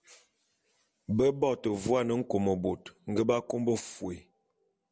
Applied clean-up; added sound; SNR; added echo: none; none; none; none.